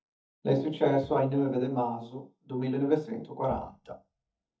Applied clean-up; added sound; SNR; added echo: neural mask model DeepFilterNet 3.